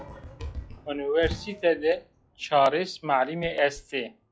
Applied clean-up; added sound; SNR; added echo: classical method log-MMSE.